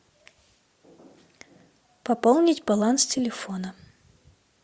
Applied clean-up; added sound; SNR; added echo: none; none; none; none.